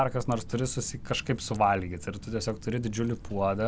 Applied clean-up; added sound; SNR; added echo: none; Typing; 12 dB; none.